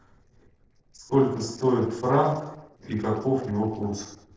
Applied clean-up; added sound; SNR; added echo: neural separator model SepFormer DNS4.